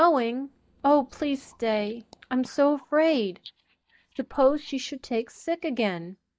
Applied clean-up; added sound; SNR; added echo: neural mask model DeepFilterNet 3.